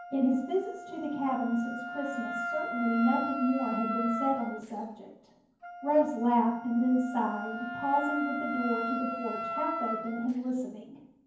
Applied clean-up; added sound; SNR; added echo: none; Wind instrument, woodwind instrument; 7 dB; reverberation time 0.9 s.